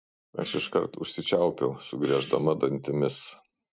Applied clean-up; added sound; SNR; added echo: neural mask model RNNoise.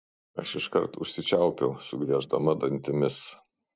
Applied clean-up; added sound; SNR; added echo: neural mask model DeepFilterNet 3.